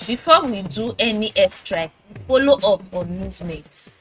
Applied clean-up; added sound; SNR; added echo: neural mask model RNNoise.